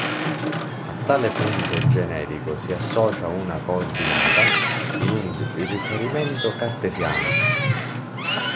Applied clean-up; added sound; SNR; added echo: none; Boat, Water vehicle; -4 dB; none.